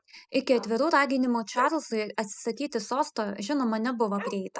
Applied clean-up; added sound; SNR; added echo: classical method spectral subtraction.